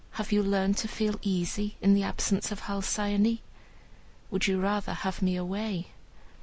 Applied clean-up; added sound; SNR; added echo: none; none; none; none.